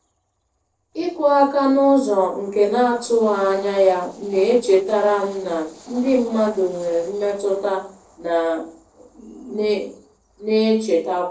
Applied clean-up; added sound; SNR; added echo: neural separator model SepFormer DNS4.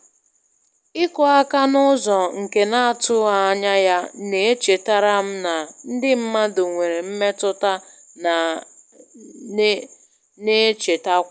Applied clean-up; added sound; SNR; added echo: none; none; none; none.